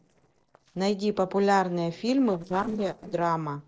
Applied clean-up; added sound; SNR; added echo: neural separator model SepFormer DNS4.